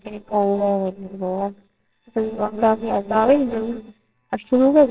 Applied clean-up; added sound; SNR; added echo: neural separator model SepFormer WHAMR!.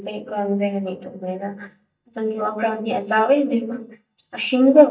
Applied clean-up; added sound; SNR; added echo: neural mask model DeepFilterNet 3.